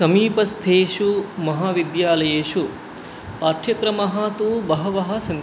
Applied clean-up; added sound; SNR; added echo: none; none; none; none.